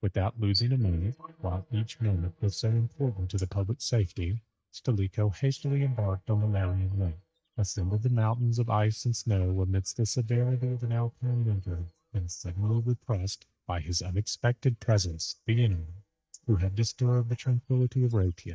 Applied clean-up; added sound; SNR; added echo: neural mask model DeepFilterNet 3.